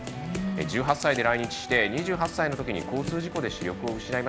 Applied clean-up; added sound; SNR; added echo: none; Run; 14 dB; none.